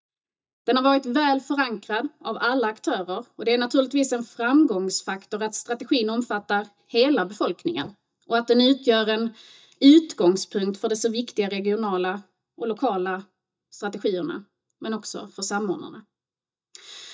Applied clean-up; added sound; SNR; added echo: neural mask model DeepFilterNet 3.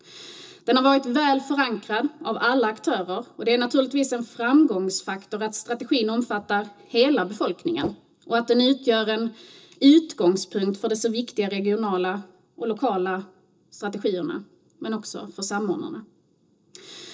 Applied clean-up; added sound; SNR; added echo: neural separator model SepFormer DNS4.